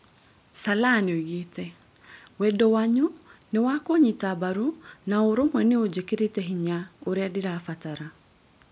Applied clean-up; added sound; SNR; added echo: none; none; none; none.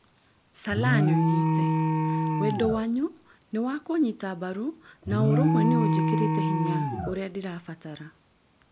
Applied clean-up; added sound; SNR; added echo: none; Alarm; -3 dB; none.